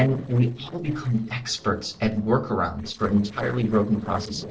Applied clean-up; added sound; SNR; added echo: neural separator model SepFormer DNS4.